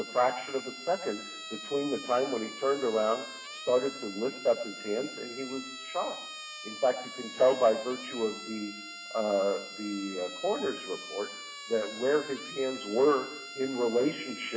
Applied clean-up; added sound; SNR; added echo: none; Siren; 12 dB; reverberation time 0.8 s.